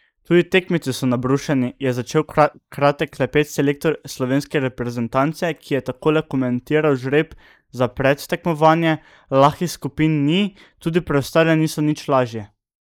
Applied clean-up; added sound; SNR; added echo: neural mask model Resemble Enhance denoiser.